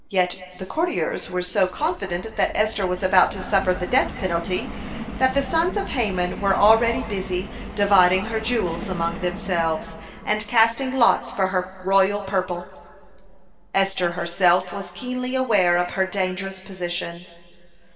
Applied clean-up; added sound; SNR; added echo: none; Subway, metro, underground; 14 dB; reverberation time 2.8 s.